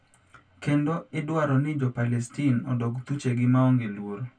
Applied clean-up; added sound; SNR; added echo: none; none; none; reverberation time 0.1 s.